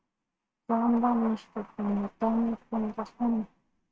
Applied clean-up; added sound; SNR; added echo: neural mask model RNNoise.